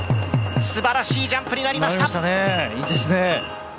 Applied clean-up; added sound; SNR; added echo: none; none; none; none.